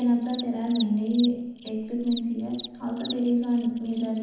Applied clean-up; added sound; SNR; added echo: none; Cricket; 15 dB; reverberation time 1.1 s.